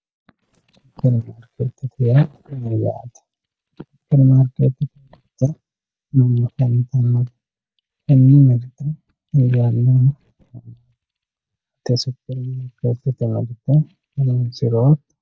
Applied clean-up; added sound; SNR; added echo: neural mask model DeepFilterNet 3.